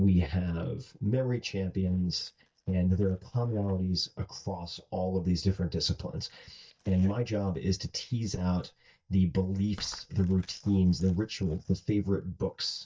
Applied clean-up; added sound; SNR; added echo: neural mask model DeepFilterNet 3.